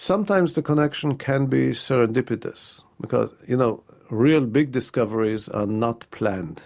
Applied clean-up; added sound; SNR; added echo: none; none; none; none.